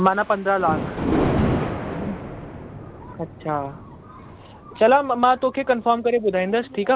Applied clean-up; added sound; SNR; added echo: none; Thunder; 6 dB; none.